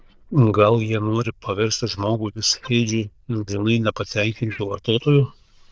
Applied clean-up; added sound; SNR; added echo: neural diffusion model UNIVERSE++.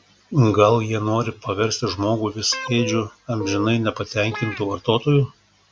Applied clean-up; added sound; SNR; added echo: none; Guitar; 12 dB; none.